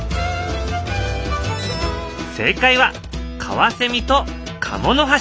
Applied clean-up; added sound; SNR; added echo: none; none; none; none.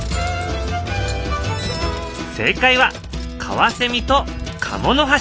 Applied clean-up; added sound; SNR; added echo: none; Cutlery, silverware; 17 dB; none.